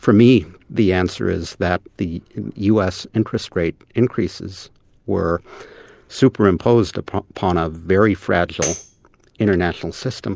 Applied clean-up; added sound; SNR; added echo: none; Tambourine; 13 dB; none.